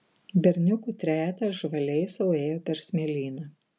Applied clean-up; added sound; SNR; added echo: none; none; none; none.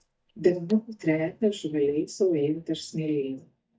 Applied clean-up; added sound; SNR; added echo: neural mask model DeepFilterNet 3.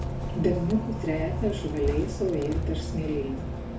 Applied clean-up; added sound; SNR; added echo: none; Bus; 2 dB; reverberation time 0.4 s.